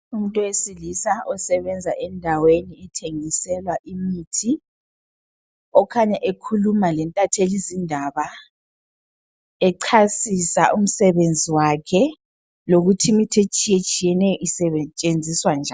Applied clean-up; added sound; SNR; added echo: none; none; none; none.